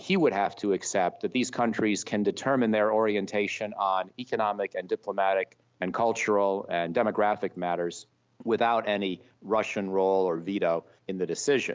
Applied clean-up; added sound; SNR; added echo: none; none; none; none.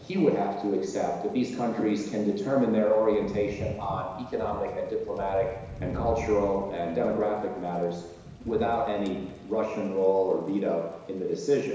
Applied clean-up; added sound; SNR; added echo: none; Thunder / Rain; 15 dB; reverberation time 1.0 s.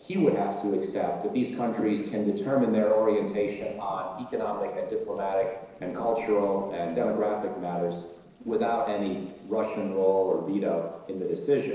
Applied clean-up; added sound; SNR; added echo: neural separator model SepFormer DNS4.